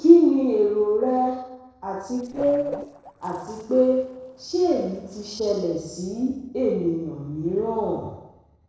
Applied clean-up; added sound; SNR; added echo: neural separator model SepFormer DNS4.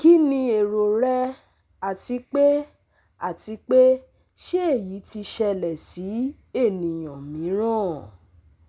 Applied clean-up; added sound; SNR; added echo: none; none; none; none.